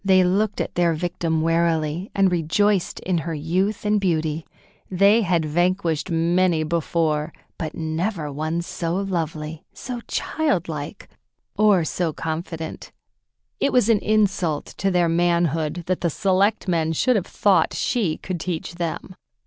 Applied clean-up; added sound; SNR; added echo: none; none; none; none.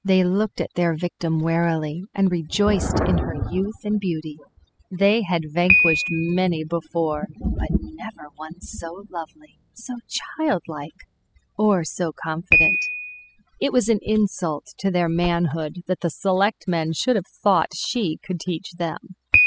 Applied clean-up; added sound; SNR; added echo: classical method spectral subtraction.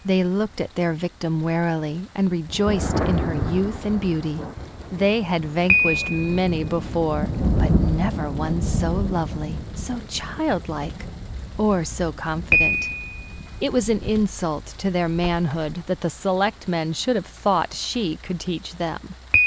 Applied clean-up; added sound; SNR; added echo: none; Thunder + Piano; 2 dB; none.